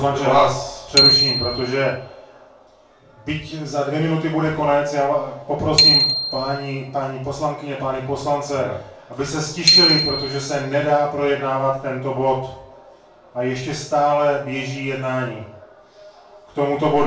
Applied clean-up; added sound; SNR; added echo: none; Bicycle bell; 0 dB; reverberation time 0.3 s.